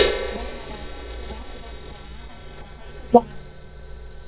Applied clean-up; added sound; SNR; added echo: neural mask model DeepFilterNet 3.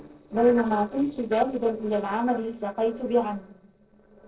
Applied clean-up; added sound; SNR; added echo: neural separator model SepFormer DNS4.